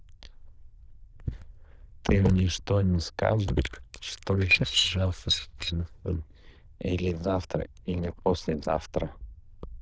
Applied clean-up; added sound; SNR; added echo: neural diffusion model UNIVERSE++.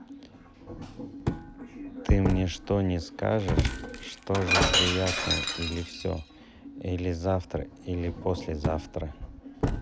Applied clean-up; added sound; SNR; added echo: none; Shatter; 2 dB; none.